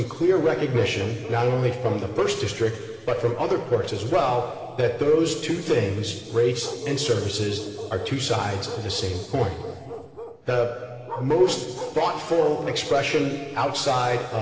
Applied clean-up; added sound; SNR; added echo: none; Bark; 14 dB; reverberation time 2.2 s.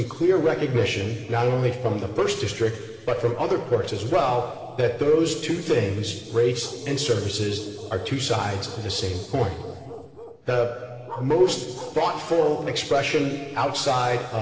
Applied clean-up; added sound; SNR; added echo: neural separator model SepFormer DNS4.